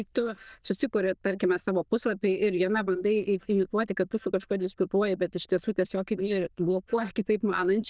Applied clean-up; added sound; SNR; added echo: neural diffusion model UNIVERSE++.